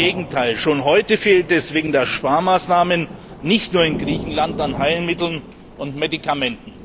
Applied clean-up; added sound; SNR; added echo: none; Thunder / Rain; 13 dB; none.